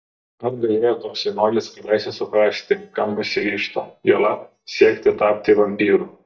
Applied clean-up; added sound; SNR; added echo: neural mask model DeepFilterNet 3.